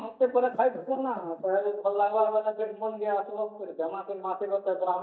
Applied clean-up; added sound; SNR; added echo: neural mask model DeepFilterNet 3.